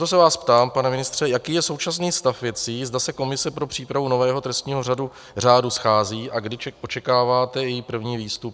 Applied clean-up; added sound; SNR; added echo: none; none; none; none.